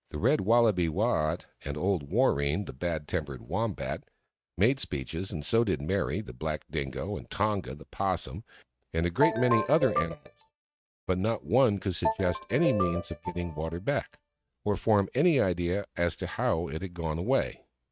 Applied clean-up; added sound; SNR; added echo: neural mask model RNNoise.